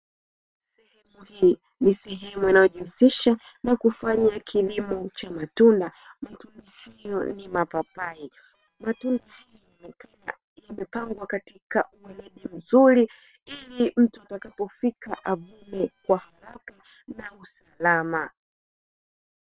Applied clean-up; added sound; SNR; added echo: neural separator model SepFormer WHAM!.